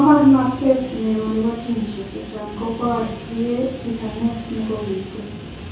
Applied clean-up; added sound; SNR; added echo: none; Guitar; 13 dB; reverberation time 0.6 s.